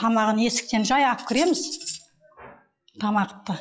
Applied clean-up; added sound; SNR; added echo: classical method log-MMSE.